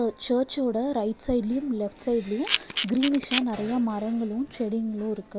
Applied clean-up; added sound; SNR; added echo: none; Camera; -2 dB; none.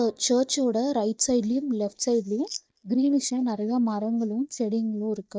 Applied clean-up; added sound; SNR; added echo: neural mask model DeepFilterNet 3.